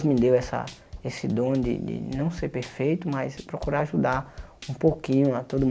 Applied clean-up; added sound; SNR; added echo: none; Drum kit; 18 dB; none.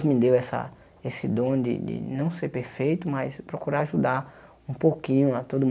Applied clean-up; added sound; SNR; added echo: none; none; none; none.